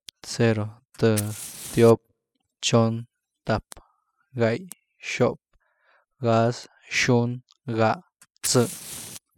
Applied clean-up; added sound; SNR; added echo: classical method spectral subtraction.